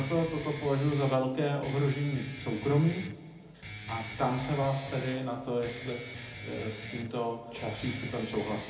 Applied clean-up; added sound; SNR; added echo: none; Guitar; 11 dB; reverberation time 0.4 s.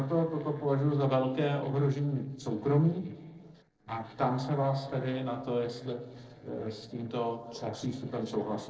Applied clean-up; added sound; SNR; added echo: neural separator model SepFormer DNS4.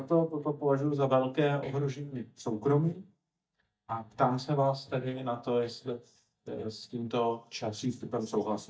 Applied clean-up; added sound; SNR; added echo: neural mask model DeepFilterNet 3.